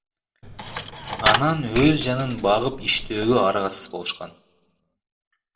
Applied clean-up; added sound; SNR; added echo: none; Coin (dropping); 5 dB; reverberation time 0.4 s.